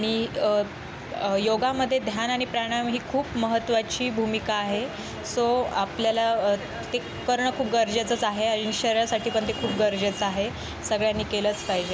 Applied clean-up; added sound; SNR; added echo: none; none; none; none.